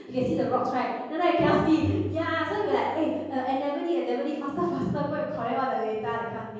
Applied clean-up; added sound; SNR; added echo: none; Bowed string instrument; 13 dB; reverberation time 1.3 s.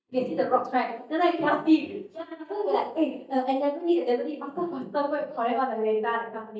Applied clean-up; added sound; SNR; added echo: neural mask model DeepFilterNet 3.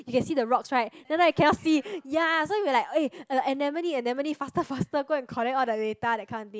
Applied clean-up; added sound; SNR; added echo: none; none; none; none.